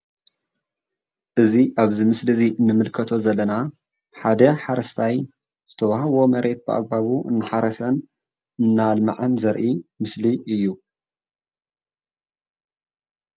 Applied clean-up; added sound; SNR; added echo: none; none; none; none.